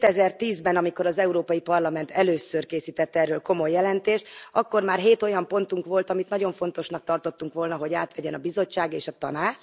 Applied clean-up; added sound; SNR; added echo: none; none; none; none.